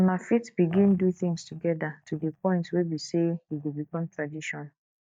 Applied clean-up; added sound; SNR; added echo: neural mask model DeepFilterNet 3.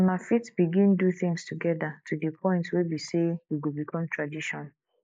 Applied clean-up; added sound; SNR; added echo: neural mask model Resemble Enhance denoiser.